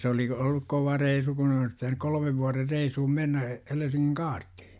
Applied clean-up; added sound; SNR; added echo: none; none; none; none.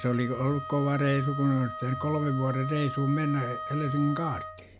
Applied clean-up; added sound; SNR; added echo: none; Wind instrument, woodwind instrument; 9 dB; none.